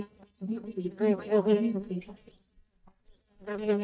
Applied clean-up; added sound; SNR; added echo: neural mask model DeepFilterNet 3.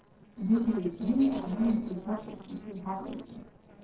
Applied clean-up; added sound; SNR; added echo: neural separator model SepFormer DNS4.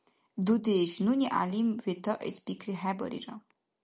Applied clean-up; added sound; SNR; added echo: none; none; none; none.